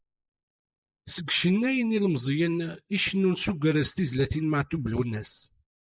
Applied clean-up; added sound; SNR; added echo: neural mask model Resemble Enhance denoiser.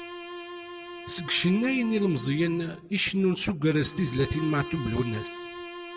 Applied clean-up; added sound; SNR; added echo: none; Bowed string instrument; 13 dB; none.